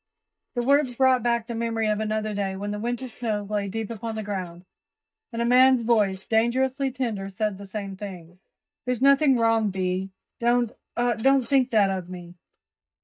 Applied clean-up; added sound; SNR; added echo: neural mask model DeepFilterNet 3.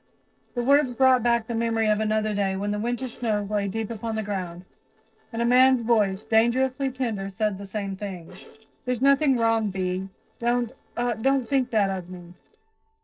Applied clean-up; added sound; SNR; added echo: neural separator model SepFormer DNS4.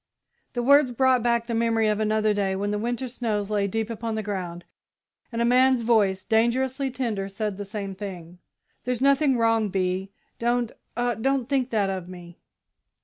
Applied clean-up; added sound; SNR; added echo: none; none; none; none.